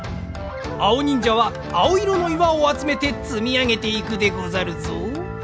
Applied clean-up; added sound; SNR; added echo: none; none; none; none.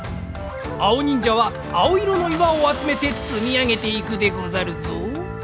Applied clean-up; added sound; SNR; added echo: none; Car passing by / Traffic noise, roadway noise + Camera; 17 dB; none.